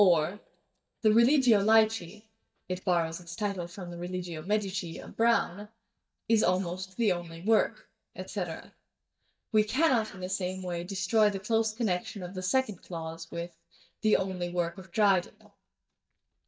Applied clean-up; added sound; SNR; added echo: neural mask model DeepFilterNet 3.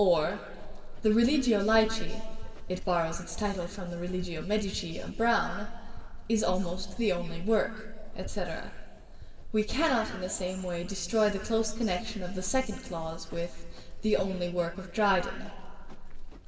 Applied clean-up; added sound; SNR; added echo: none; Livestock, farm animals, working animals; 6 dB; reverberation time 1.8 s.